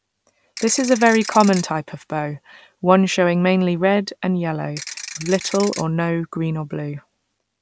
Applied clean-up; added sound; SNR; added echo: none; Ratchet, pawl / Percussion; 12 dB; none.